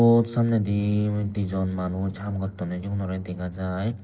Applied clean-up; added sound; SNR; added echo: neural separator model SepFormer DNS4.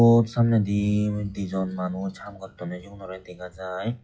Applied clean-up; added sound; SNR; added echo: classical method WPE with log-MMSE.